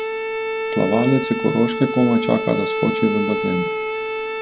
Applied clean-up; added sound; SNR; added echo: none; Bowed string instrument; 3 dB; none.